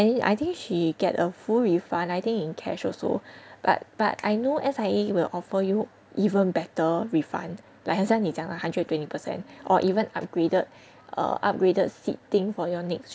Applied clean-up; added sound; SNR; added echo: none; none; none; none.